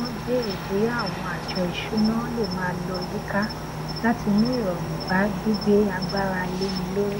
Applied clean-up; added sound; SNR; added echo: none; Cricket; 6 dB; none.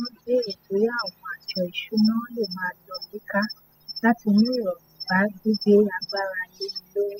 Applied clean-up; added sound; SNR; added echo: classical method spectral subtraction.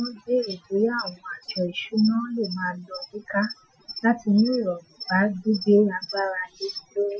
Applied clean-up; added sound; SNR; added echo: classical method Wiener filter.